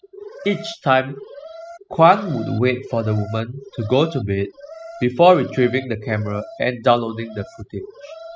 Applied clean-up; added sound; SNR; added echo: classical method spectral subtraction.